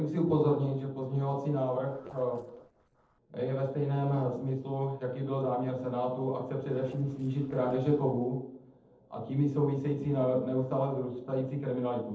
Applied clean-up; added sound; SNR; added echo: neural separator model SepFormer DNS4.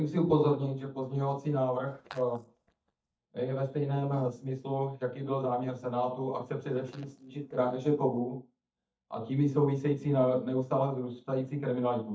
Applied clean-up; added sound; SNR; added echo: neural mask model DeepFilterNet 3.